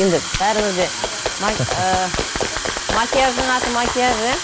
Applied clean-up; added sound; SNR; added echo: none; Fill (with liquid) / Water tap, faucet; 6 dB; none.